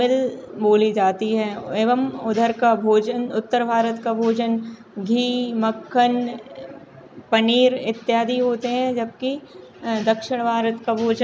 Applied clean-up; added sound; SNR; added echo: none; none; none; none.